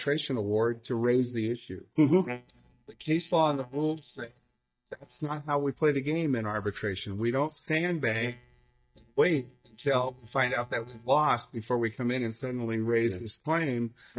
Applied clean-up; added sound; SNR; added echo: neural mask model DeepFilterNet 3.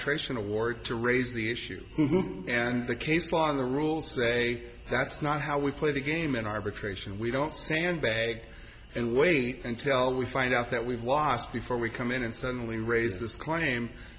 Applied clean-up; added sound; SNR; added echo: none; none; none; none.